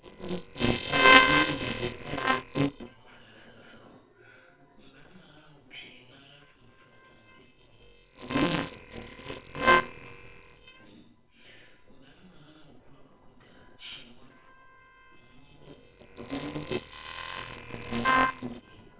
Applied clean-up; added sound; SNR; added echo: neural separator model SepFormer WHAMR!.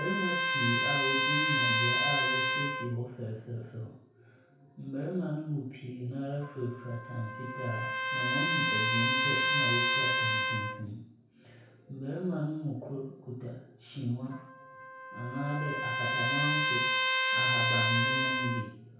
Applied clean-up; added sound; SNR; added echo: none; Trumpet; -4 dB; reverberation time 0.6 s.